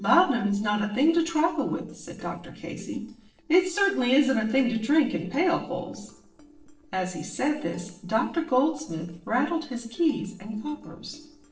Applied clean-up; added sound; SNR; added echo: neural separator model SepFormer DNS4.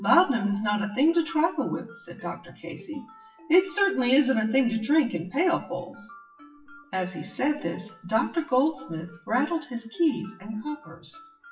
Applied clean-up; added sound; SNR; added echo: classical method WPE with log-MMSE.